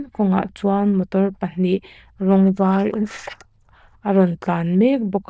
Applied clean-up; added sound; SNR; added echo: neural diffusion model UNIVERSE++.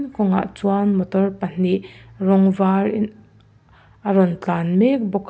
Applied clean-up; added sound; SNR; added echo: none; none; none; none.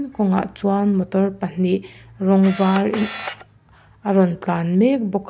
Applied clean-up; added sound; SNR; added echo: none; Camera; 11 dB; none.